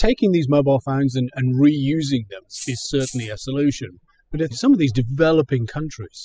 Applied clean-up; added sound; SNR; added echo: classical method spectral subtraction.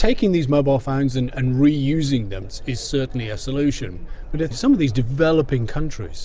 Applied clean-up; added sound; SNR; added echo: none; none; none; none.